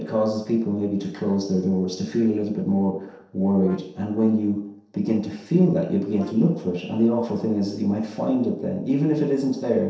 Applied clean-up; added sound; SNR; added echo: neural separator model SepFormer DNS4.